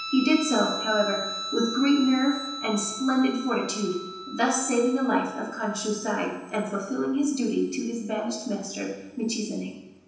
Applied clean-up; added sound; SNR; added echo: none; Guitar; 11 dB; reverberation time 0.9 s.